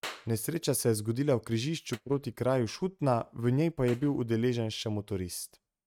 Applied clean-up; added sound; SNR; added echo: neural mask model RNNoise.